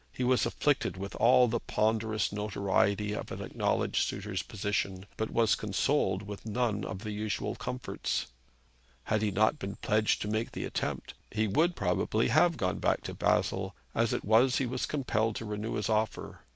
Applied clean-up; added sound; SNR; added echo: none; none; none; none.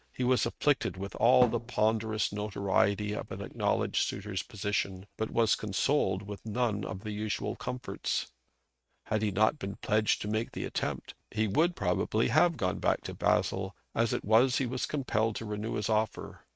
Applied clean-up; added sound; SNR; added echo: neural mask model RNNoise.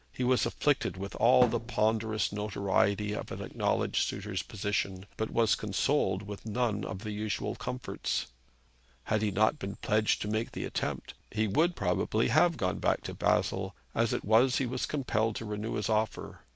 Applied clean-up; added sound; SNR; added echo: none; Thump, thud; 9 dB; none.